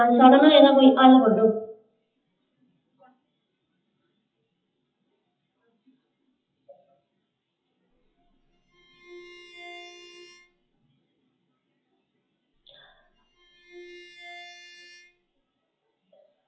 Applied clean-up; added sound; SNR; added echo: classical method WPE with log-MMSE.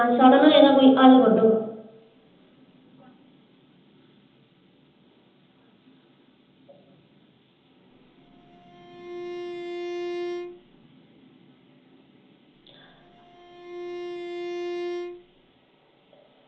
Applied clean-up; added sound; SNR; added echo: none; Bowed string instrument; 10 dB; reverberation time 0.9 s.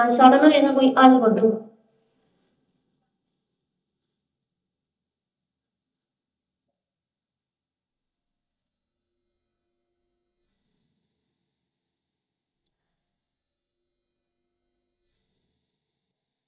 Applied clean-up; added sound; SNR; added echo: neural mask model DeepFilterNet 3.